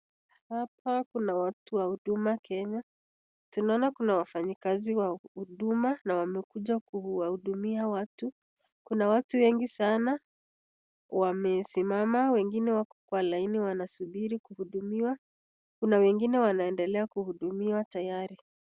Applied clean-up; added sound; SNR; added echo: none; none; none; none.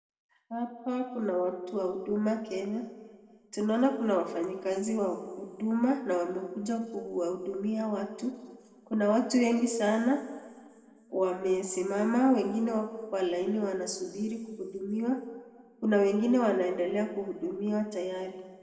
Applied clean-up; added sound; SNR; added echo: none; none; none; reverberation time 1.6 s.